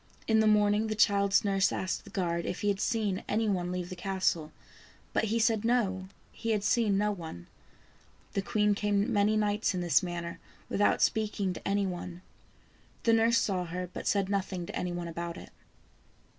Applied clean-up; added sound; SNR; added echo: none; none; none; none.